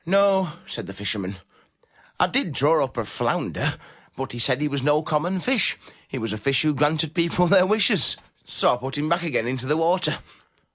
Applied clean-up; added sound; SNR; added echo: none; none; none; none.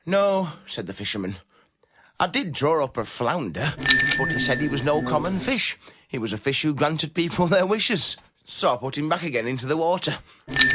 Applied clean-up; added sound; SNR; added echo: none; Bicycle bell; 6 dB; none.